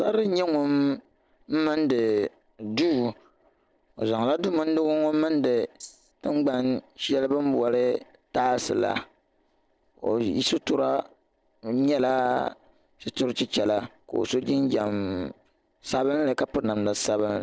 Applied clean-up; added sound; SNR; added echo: neural separator model SepFormer DNS4.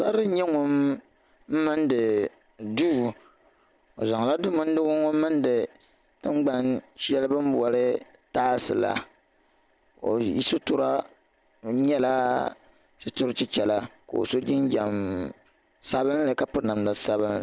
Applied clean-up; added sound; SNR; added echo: none; Rattle (instrument); 19 dB; none.